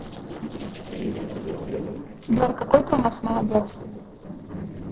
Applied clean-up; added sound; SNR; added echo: neural separator model SepFormer DNS4.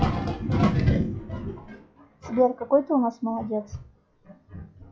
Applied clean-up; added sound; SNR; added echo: classical method log-MMSE.